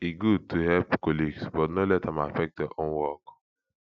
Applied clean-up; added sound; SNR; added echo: none; none; none; none.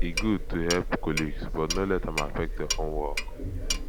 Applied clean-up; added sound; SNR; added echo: none; Clock; 0 dB; none.